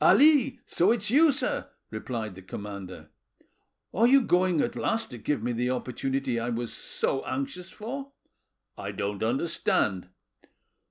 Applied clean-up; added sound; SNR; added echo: none; none; none; none.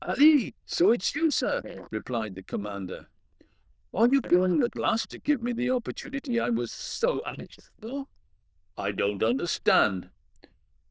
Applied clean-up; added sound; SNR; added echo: neural diffusion model UNIVERSE++.